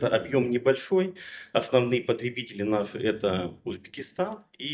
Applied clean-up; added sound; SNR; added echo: neural mask model DeepFilterNet 3.